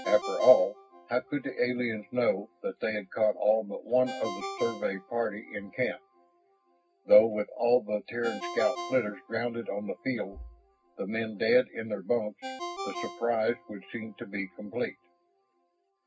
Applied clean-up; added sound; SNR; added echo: none; Ringtone; 14 dB; reverberation time 0.4 s.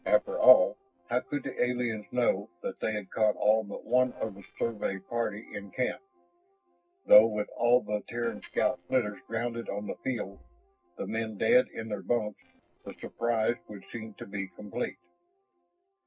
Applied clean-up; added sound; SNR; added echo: neural separator model SepFormer DNS4.